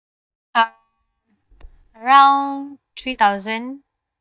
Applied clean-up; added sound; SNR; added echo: neural mask model DeepFilterNet 3.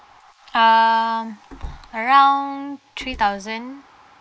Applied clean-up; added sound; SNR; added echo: neural mask model Resemble Enhance denoiser.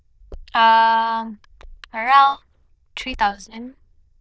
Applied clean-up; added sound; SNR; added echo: neural diffusion model UNIVERSE++.